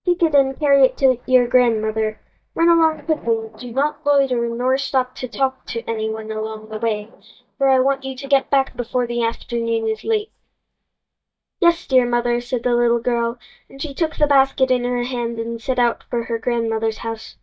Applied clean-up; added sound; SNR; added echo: neural mask model DeepFilterNet 3.